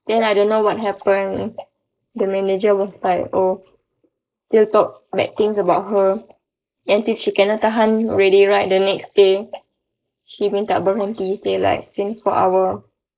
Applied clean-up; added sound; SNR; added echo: neural mask model Resemble Enhance denoiser.